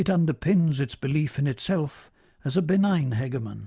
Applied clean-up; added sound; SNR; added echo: none; none; none; none.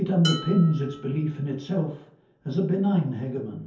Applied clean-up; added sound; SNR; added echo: none; Dishes, pots, and pans; 15 dB; reverberation time 0.5 s.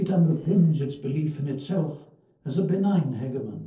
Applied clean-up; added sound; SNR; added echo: neural separator model SepFormer DNS4.